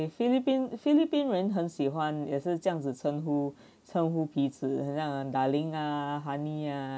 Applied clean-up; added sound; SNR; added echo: none; none; none; none.